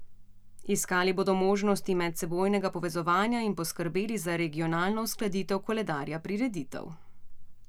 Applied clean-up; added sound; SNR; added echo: none; none; none; none.